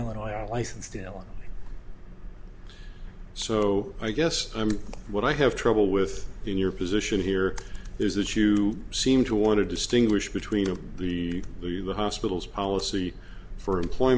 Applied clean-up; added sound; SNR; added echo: none; none; none; none.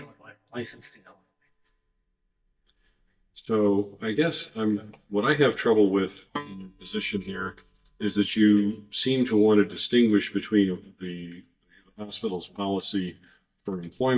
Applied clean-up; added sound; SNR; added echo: neural mask model DeepFilterNet 3.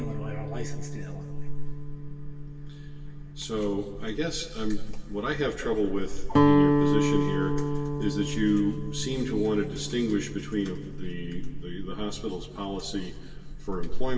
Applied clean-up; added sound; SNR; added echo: none; Guitar; 3 dB; reverberation time 1.9 s.